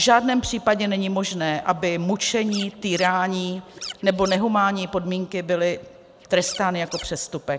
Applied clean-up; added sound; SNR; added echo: none; Scratching (performance technique); 15 dB; none.